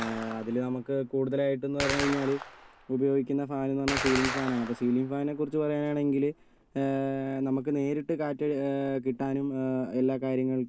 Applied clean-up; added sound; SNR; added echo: none; Gunshot, gunfire; 11 dB; none.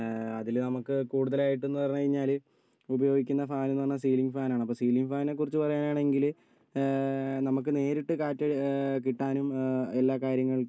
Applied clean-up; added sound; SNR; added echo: none; none; none; none.